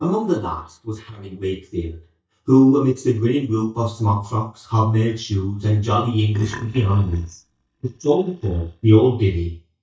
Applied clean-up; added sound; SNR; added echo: neural mask model DeepFilterNet 3.